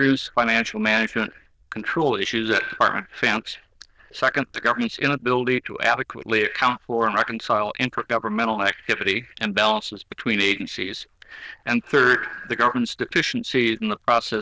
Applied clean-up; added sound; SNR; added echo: neural diffusion model UNIVERSE++.